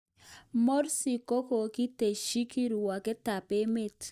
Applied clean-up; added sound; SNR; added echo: neural mask model DeepFilterNet 3.